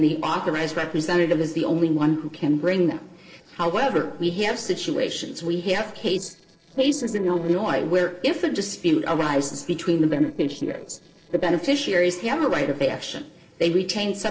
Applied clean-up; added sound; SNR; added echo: neural separator model SepFormer DNS4.